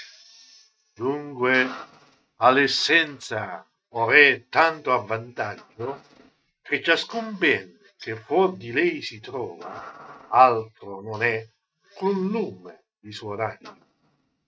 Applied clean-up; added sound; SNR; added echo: neural mask model RNNoise.